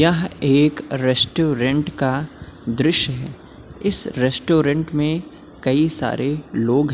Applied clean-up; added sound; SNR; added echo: none; none; none; none.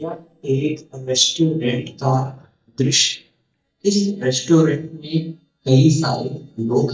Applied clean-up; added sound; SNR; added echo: neural mask model DeepFilterNet 3.